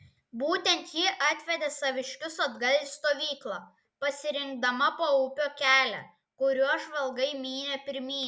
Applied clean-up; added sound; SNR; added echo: none; none; none; none.